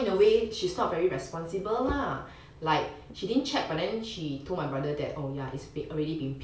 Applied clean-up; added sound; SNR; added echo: none; none; none; none.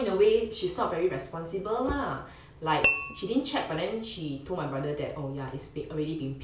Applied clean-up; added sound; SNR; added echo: none; Tap / Glass; 1 dB; none.